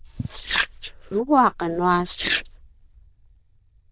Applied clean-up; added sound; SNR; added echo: neural diffusion model UNIVERSE++.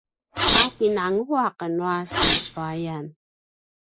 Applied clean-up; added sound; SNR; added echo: neural mask model Resemble Enhance denoiser.